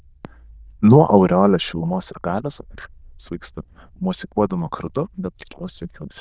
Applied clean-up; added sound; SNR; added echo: neural diffusion model UNIVERSE++.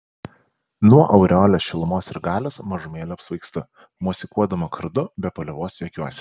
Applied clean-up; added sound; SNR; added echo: none; none; none; none.